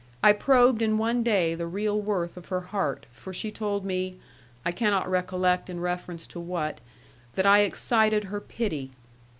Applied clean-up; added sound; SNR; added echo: none; none; none; none.